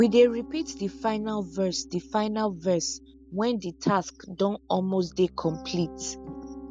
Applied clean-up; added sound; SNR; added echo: none; Piano; 17 dB; none.